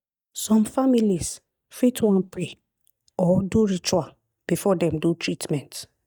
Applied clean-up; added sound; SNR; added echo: neural mask model DeepFilterNet 3.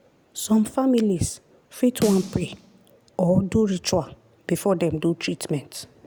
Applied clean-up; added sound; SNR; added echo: none; Snare drum; 12 dB; none.